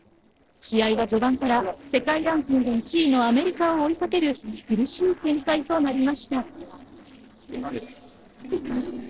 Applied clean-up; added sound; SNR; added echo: neural separator model SepFormer DNS4.